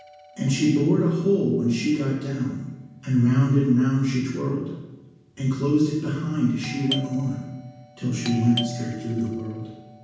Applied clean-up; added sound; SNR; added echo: none; Doorbell; 18 dB; reverberation time 1.2 s.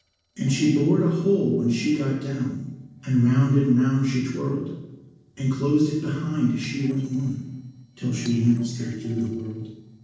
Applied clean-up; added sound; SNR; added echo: neural separator model SepFormer DNS4.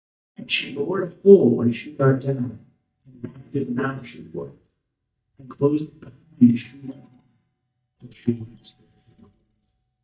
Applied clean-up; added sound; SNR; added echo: neural mask model DeepFilterNet 3.